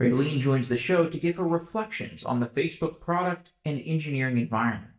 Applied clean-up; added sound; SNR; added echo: neural mask model DeepFilterNet 3.